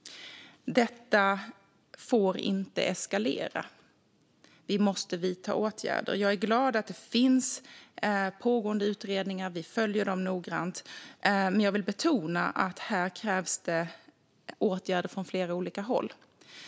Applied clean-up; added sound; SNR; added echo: none; none; none; none.